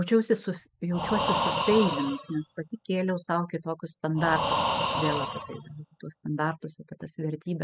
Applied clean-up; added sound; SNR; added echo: classical method spectral subtraction.